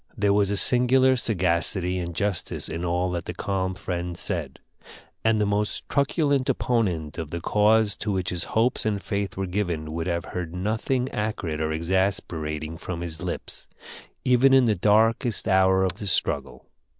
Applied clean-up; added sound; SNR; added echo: none; none; none; none.